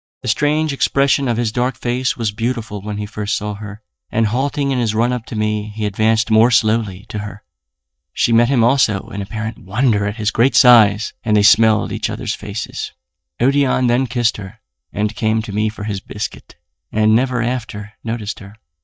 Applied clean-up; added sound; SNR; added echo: neural mask model DeepFilterNet 3.